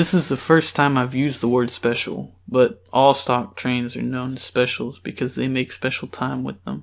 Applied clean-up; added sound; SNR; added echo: none; none; none; none.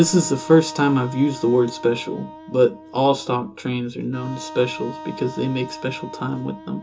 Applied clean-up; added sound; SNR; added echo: none; Wind instrument, woodwind instrument; 15 dB; reverberation time 0.2 s.